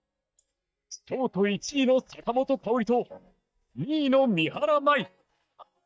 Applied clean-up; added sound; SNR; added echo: neural mask model DeepFilterNet 3.